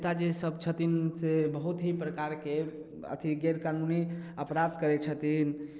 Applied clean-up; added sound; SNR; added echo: neural separator model SepFormer DNS4.